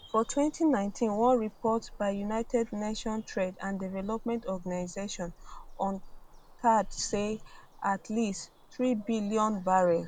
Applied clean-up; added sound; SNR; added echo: none; Bird vocalization, bird call, bird song; 17 dB; none.